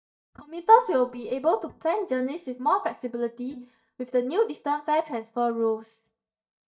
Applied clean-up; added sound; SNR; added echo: neural mask model DeepFilterNet 3.